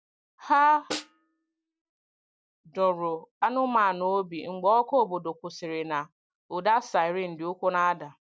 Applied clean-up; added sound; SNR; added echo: none; Snare drum; 14 dB; none.